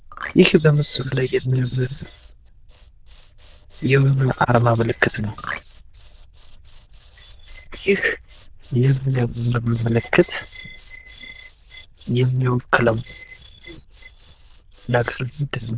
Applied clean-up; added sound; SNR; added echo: neural diffusion model UNIVERSE++.